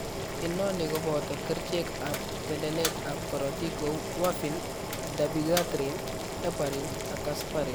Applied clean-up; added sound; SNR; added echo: none; Boiling; 2 dB; none.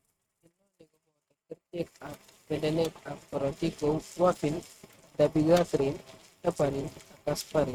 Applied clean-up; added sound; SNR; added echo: neural mask model RNNoise.